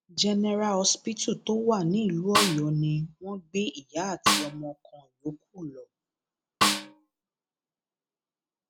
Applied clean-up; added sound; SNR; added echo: none; Snare drum; -3 dB; none.